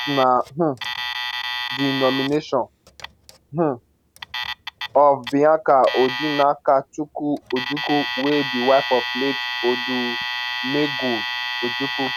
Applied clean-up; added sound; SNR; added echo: none; Alarm; 7 dB; none.